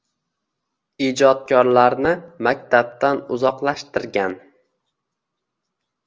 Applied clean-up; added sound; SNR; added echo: none; none; none; none.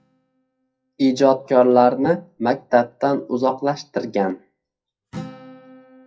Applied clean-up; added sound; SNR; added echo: classical method WPE with log-MMSE.